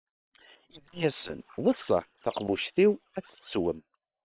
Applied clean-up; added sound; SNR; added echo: neural separator model SepFormer WHAM!.